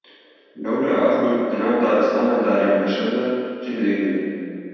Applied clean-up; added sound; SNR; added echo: none; none; none; reverberation time 2.1 s.